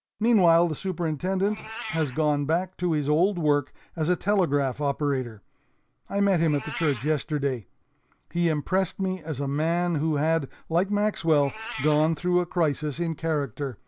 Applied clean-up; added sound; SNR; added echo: none; Meow; 20 dB; none.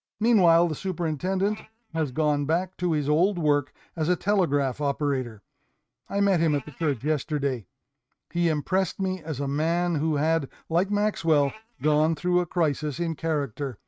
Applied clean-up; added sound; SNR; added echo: neural mask model RNNoise.